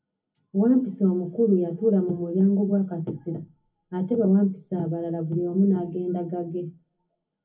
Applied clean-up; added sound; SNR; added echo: none; none; none; reverberation time 0.3 s.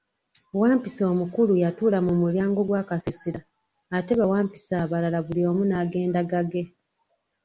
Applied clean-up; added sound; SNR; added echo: none; none; none; none.